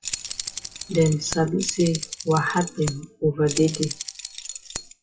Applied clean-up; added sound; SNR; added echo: classical method WPE with log-MMSE.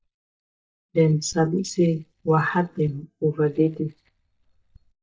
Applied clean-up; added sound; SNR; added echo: neural mask model DeepFilterNet 3.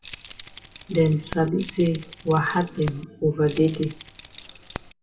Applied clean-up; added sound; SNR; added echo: none; Keys jangling; 8 dB; reverberation time 0.2 s.